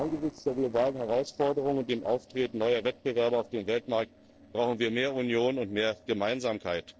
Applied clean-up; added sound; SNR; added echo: neural separator model SepFormer DNS4.